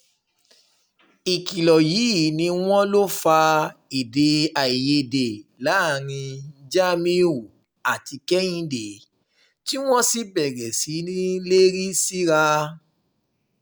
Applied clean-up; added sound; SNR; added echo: none; none; none; none.